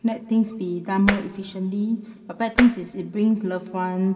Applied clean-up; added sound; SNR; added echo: none; Tap; 5 dB; reverberation time 1.6 s.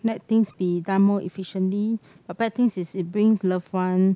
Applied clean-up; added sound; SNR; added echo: none; none; none; none.